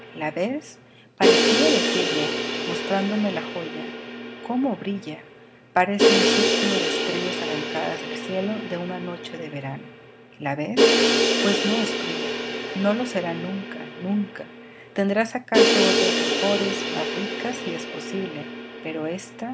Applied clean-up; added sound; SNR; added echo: none; Crash cymbal; -3 dB; none.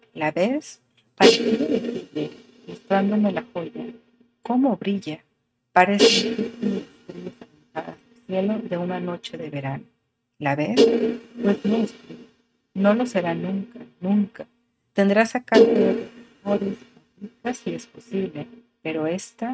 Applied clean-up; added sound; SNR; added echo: neural mask model RNNoise.